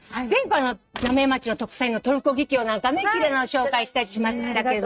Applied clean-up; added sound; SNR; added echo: neural mask model RNNoise.